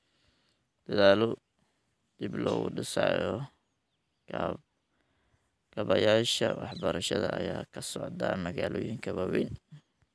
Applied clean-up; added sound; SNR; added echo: none; none; none; none.